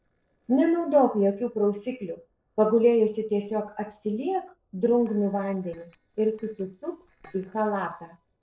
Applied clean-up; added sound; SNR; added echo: neural separator model SepFormer DNS4.